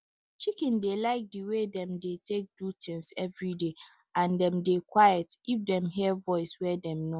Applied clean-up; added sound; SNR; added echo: none; none; none; none.